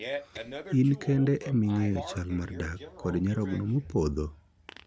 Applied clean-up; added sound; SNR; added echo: none; Fart; 13 dB; none.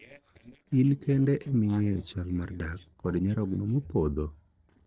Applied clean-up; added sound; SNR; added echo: neural separator model SepFormer DNS4.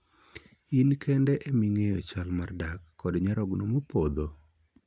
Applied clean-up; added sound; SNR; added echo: none; none; none; none.